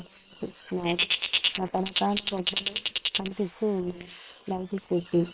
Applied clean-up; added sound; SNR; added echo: neural separator model SepFormer WHAM!.